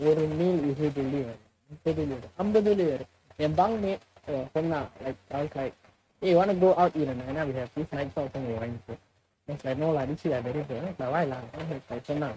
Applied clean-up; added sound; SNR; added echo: neural mask model RNNoise.